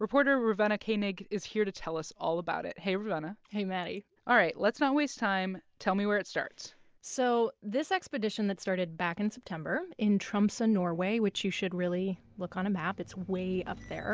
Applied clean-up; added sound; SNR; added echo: none; none; none; none.